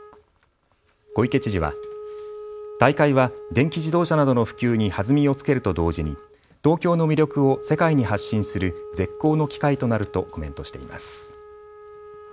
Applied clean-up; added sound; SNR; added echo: none; Wind instrument, woodwind instrument; 16 dB; none.